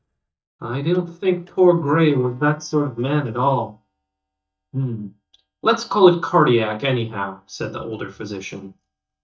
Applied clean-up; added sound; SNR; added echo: neural mask model DeepFilterNet 3.